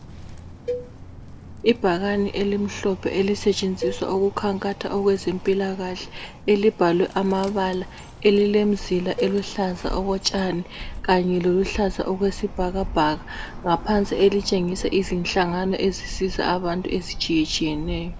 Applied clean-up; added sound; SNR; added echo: none; Cowbell + Bird; 12 dB; none.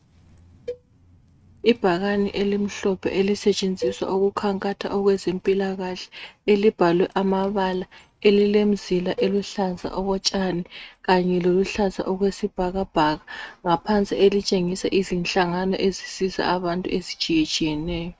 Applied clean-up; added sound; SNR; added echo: neural mask model RNNoise.